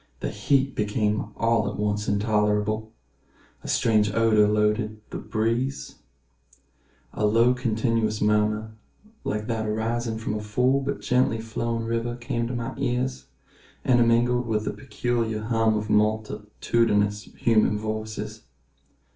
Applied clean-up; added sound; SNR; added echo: none; none; none; reverberation time 0.3 s.